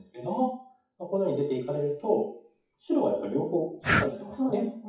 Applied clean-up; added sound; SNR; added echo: classical method WPE with log-MMSE.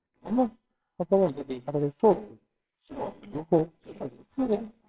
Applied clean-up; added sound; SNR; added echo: neural separator model SepFormer WHAMR!.